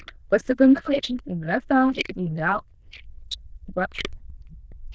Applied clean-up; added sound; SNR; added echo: neural diffusion model UNIVERSE++.